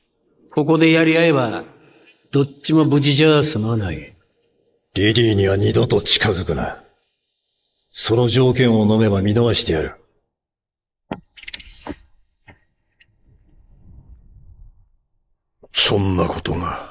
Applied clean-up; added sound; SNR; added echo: neural mask model Resemble Enhance denoiser.